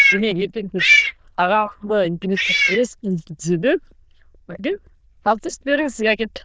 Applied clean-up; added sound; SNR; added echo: neural diffusion model UNIVERSE++.